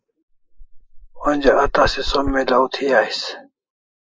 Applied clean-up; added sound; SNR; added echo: neural mask model Resemble Enhance denoiser.